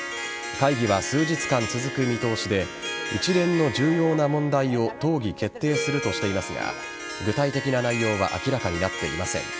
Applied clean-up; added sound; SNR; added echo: none; Harp; 7 dB; none.